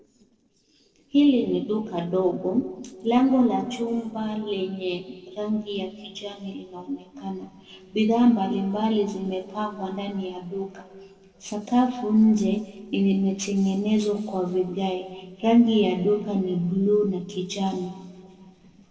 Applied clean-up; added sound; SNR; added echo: neural separator model SepFormer DNS4.